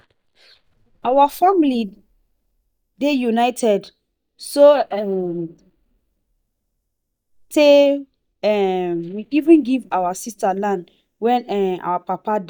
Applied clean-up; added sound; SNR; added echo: neural mask model DeepFilterNet 3.